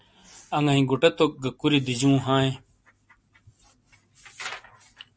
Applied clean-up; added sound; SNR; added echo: none; none; none; none.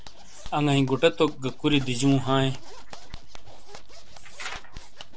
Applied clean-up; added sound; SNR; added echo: none; Zipper (clothing); 6 dB; none.